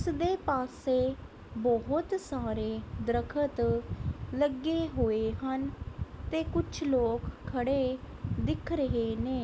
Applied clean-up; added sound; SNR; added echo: none; none; none; none.